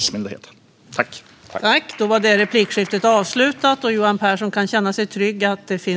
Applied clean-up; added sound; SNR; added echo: none; none; none; none.